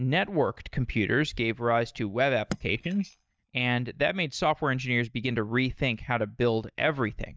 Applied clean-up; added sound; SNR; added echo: neural mask model DeepFilterNet 3.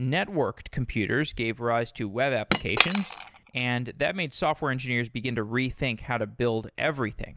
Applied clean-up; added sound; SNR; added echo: none; Cutlery, silverware / Chink, clink; 2 dB; none.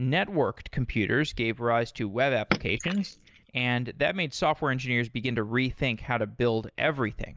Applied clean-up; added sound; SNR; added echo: neural mask model Resemble Enhance denoiser.